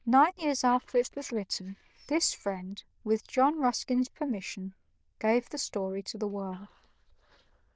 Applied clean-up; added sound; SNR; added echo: neural diffusion model UNIVERSE++.